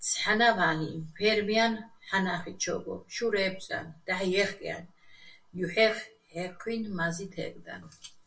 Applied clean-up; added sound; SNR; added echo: none; none; none; reverberation time 0.2 s.